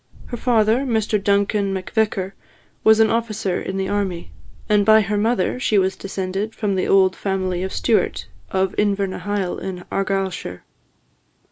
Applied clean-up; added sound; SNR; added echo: none; Boom; 15 dB; none.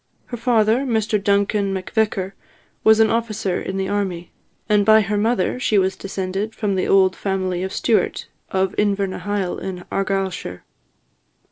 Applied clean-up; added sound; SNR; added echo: neural separator model SepFormer DNS4.